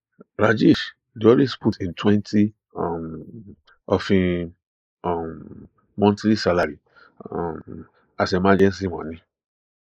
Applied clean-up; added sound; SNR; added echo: neural mask model Resemble Enhance denoiser.